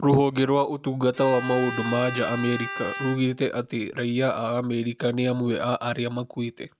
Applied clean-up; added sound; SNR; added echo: none; Bowed string instrument; 10 dB; none.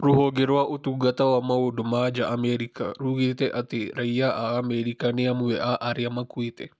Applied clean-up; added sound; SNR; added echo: none; none; none; none.